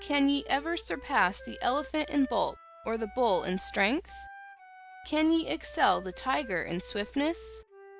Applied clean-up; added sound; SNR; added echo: none; Wind instrument, woodwind instrument; 18 dB; none.